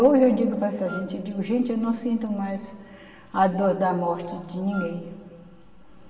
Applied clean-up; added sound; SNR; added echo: none; Wind instrument, woodwind instrument; 17 dB; reverberation time 2.0 s.